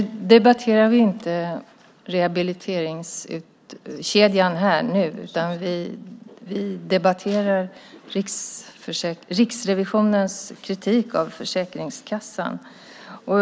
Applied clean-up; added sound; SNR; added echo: none; none; none; none.